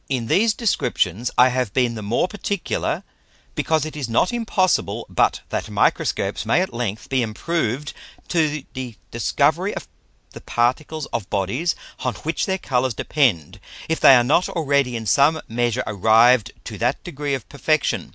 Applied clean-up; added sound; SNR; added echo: none; none; none; none.